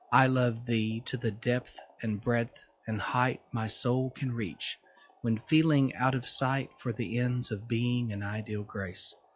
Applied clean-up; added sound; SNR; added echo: classical method log-MMSE.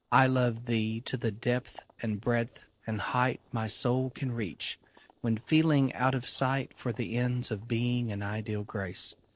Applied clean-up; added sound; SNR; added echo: neural separator model SepFormer DNS4.